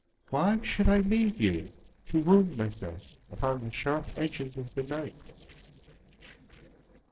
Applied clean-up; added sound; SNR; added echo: neural separator model SepFormer DNS4.